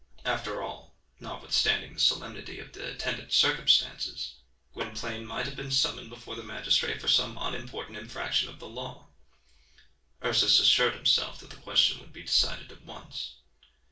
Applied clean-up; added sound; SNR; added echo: none; Snare drum; 15 dB; reverberation time 0.3 s.